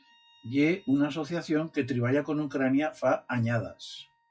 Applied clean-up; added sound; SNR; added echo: classical method log-MMSE.